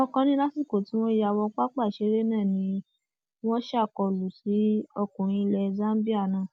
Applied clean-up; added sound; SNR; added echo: none; none; none; none.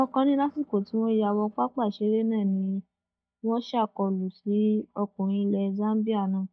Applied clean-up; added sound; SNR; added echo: neural mask model DeepFilterNet 3.